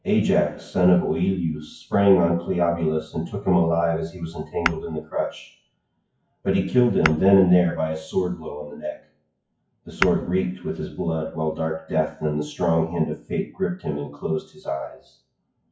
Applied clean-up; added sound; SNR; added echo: classical method WPE with log-MMSE.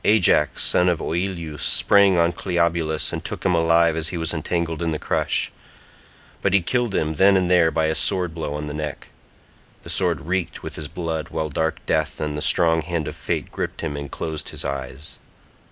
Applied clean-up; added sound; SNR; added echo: none; none; none; none.